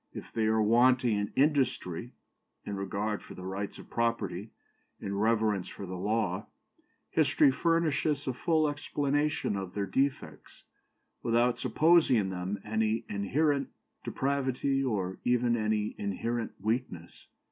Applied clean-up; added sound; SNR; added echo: none; none; none; none.